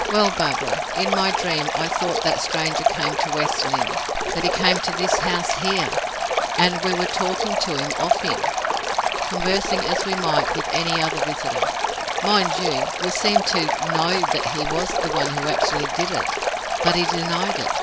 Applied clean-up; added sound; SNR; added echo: none; Stream; -3 dB; none.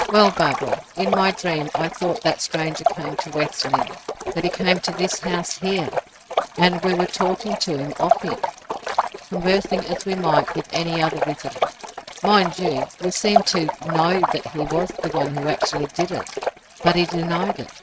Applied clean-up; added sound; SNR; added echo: neural mask model RNNoise.